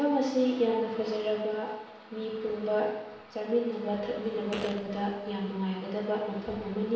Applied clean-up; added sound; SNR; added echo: none; Fart; 14 dB; reverberation time 0.9 s.